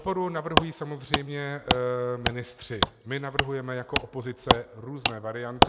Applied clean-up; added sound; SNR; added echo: none; Wood; -4 dB; none.